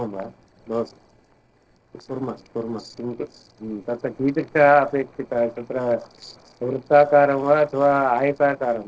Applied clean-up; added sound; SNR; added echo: neural separator model SepFormer DNS4.